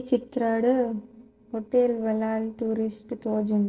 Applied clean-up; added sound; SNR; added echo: neural separator model SepFormer DNS4.